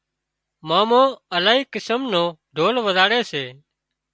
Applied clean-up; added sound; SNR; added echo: none; none; none; none.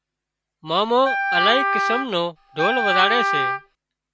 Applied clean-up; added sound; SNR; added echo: none; Wind instrument, woodwind instrument; -1 dB; none.